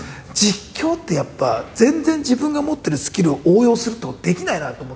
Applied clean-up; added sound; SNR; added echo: none; none; none; none.